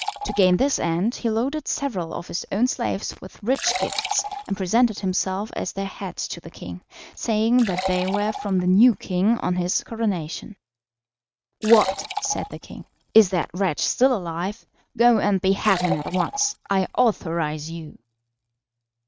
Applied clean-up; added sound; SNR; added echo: neural mask model RNNoise.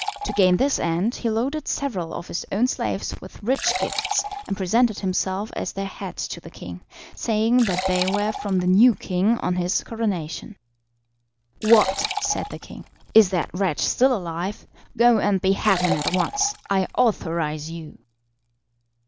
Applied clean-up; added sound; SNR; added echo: none; Liquid; 11 dB; none.